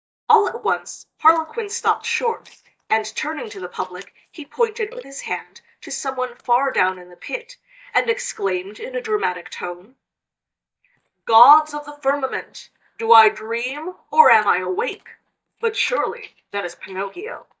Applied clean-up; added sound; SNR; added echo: neural mask model DeepFilterNet 3.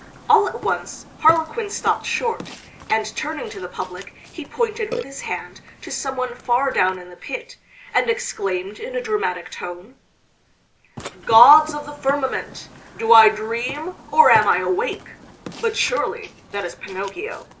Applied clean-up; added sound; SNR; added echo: none; Burping, eructation; 18 dB; none.